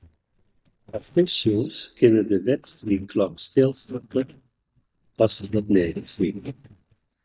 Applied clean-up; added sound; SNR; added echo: neural mask model DeepFilterNet 3.